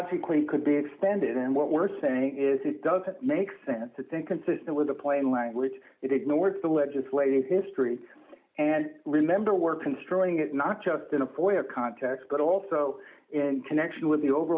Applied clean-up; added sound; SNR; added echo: none; none; none; none.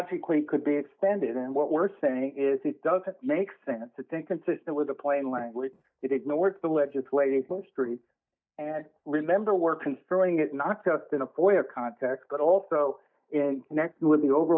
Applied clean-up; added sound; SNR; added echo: neural mask model DeepFilterNet 3.